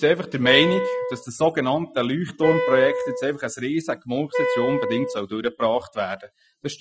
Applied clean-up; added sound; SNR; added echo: classical method Wiener filter.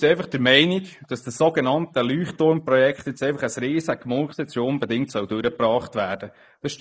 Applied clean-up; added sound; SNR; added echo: neural mask model Resemble Enhance denoiser.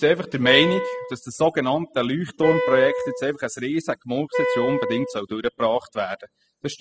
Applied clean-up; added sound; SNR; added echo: classical method spectral subtraction.